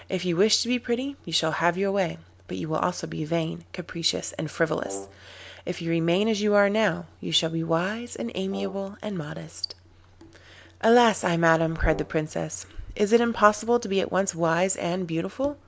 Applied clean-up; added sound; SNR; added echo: none; Brass instrument; 16 dB; none.